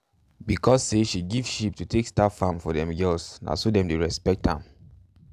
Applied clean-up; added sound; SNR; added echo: none; none; none; none.